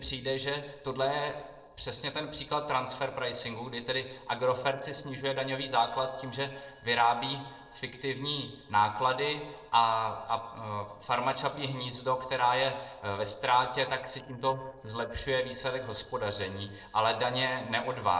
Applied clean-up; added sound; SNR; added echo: neural separator model SepFormer DNS4.